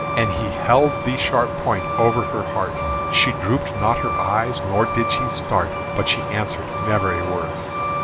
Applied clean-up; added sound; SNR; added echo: none; Truck; 2 dB; none.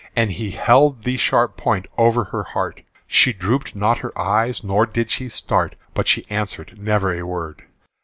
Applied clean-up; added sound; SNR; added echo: none; none; none; none.